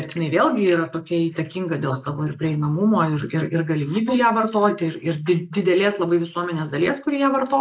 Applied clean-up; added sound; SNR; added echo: neural mask model Resemble Enhance denoiser.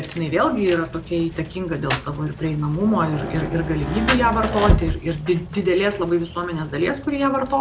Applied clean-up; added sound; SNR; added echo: none; Rain; 6 dB; none.